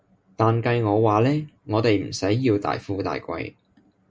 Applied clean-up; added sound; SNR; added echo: none; none; none; none.